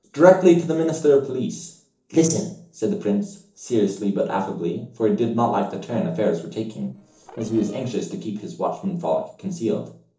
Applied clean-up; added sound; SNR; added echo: neural separator model SepFormer DNS4.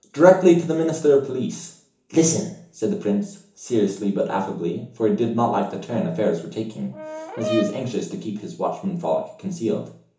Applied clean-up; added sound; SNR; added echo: none; Brass instrument; 9 dB; reverberation time 0.8 s.